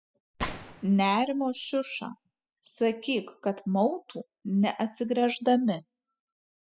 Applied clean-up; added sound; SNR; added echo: classical method spectral subtraction.